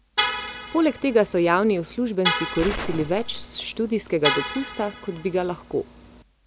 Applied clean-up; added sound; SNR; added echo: none; Gunshot, gunfire + Vehicle horn, car horn, honking; 6 dB; none.